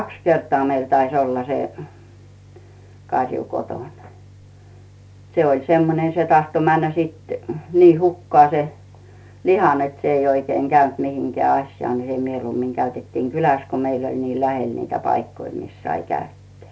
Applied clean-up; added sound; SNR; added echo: none; none; none; none.